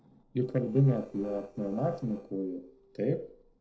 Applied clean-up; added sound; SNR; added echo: neural separator model SepFormer DNS4.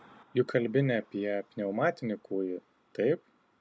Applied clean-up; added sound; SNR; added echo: none; none; none; none.